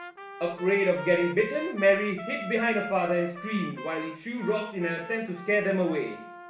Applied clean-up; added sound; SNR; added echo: none; Trumpet; 13 dB; reverberation time 0.6 s.